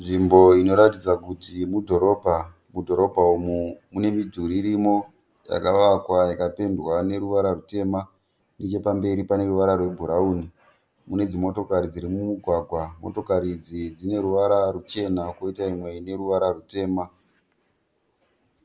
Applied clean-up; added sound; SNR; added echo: none; none; none; none.